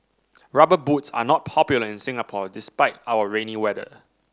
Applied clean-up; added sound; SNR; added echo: none; none; none; none.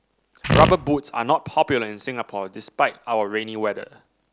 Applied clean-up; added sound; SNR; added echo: none; Fart; -3 dB; none.